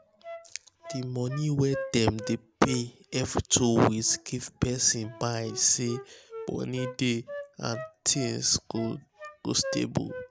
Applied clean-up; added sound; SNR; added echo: none; Wind instrument, woodwind instrument; 14 dB; none.